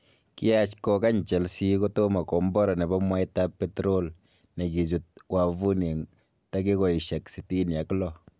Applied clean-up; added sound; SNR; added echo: none; none; none; none.